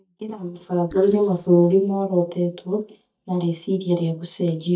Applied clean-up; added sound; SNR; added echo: neural mask model DeepFilterNet 3.